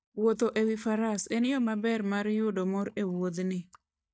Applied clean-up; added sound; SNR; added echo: neural mask model DeepFilterNet 3.